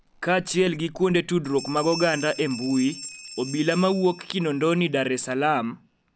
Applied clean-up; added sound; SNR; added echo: none; Bell; 17 dB; none.